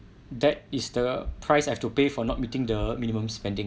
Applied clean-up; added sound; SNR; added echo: none; none; none; none.